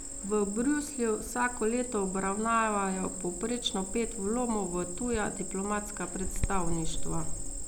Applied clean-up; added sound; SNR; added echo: none; Cricket; 3 dB; none.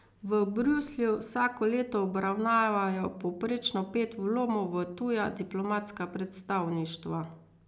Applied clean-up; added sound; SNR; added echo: none; none; none; none.